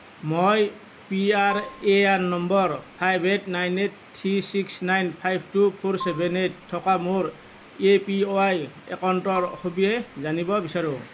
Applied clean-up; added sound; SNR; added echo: none; Marimba, xylophone; 17 dB; none.